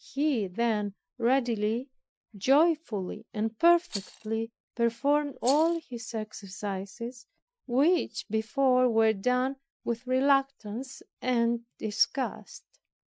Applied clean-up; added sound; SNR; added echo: classical method Wiener filter.